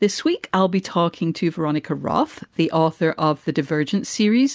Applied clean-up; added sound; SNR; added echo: none; none; none; none.